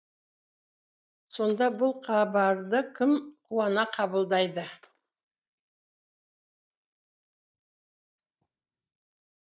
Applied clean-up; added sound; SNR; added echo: neural mask model DeepFilterNet 3.